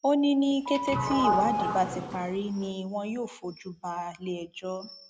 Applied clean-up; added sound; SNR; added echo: none; Sliding door / Doorbell; 1 dB; none.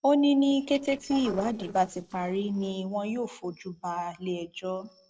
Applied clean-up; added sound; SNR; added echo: neural separator model SepFormer DNS4.